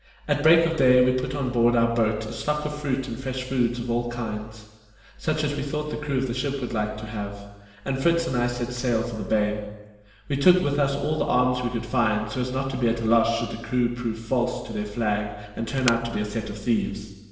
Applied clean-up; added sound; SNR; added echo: none; Wood; 13 dB; reverberation time 1.1 s.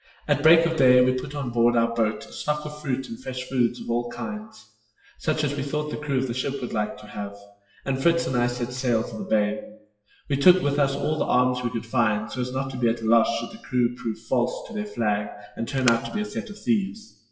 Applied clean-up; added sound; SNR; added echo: classical method WPE with log-MMSE.